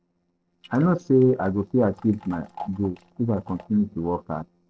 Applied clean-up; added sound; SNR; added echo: neural separator model SepFormer DNS4.